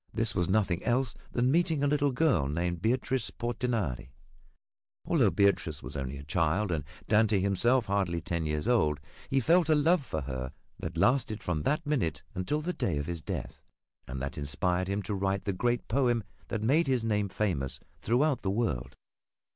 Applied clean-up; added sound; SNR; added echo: none; none; none; none.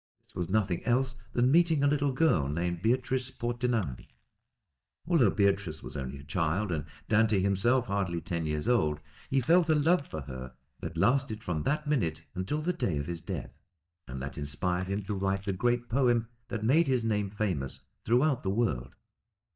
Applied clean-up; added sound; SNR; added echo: neural mask model DeepFilterNet 3.